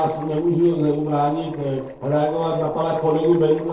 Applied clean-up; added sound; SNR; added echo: neural separator model SepFormer DNS4.